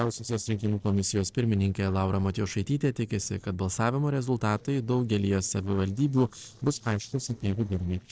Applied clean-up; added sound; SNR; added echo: neural separator model SepFormer DNS4.